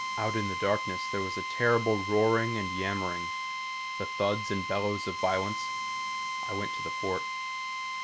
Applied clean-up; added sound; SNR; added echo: none; Drill; 2 dB; none.